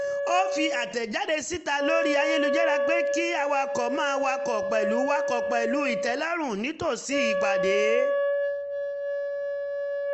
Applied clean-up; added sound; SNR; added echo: none; Wind instrument, woodwind instrument; -1 dB; none.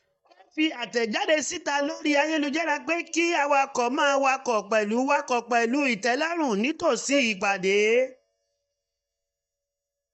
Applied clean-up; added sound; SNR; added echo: neural mask model DeepFilterNet 3.